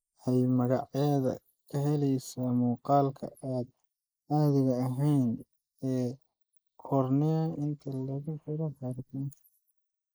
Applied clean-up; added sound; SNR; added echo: neural mask model Resemble Enhance denoiser.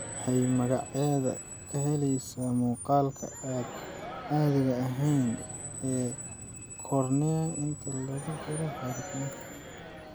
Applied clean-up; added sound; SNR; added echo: none; Crowd + Screech; 11 dB; none.